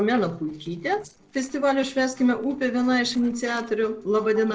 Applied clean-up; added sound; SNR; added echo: neural separator model SepFormer DNS4.